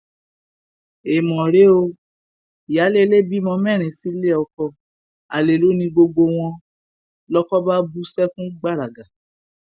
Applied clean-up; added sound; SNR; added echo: none; none; none; none.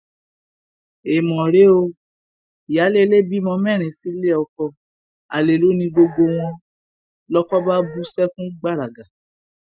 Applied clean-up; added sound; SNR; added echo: classical method Wiener filter.